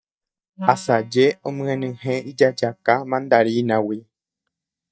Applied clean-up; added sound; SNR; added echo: neural mask model DeepFilterNet 3.